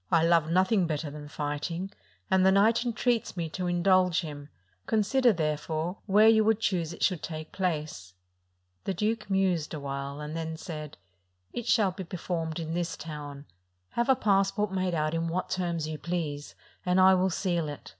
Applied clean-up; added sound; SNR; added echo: none; none; none; none.